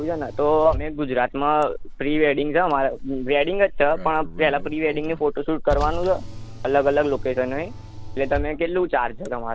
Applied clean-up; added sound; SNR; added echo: none; Car; 8 dB; none.